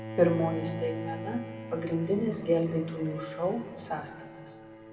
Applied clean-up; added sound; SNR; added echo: none; Bowed string instrument; 10 dB; reverberation time 1.9 s.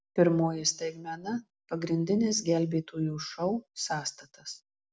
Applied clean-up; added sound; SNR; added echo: none; none; none; none.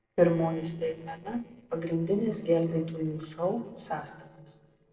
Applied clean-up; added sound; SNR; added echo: neural separator model SepFormer DNS4.